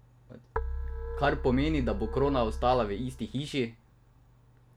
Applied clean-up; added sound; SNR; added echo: none; Keyboard (musical); 5 dB; none.